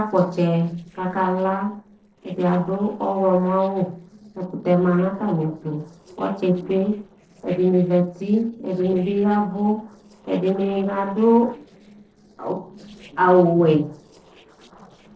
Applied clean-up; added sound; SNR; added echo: neural separator model SepFormer DNS4.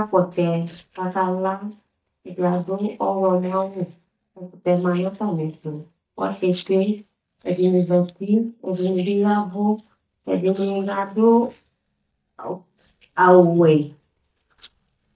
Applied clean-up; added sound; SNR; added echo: neural mask model DeepFilterNet 3.